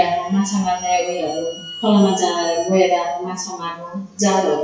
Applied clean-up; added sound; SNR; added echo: classical method WPE with log-MMSE.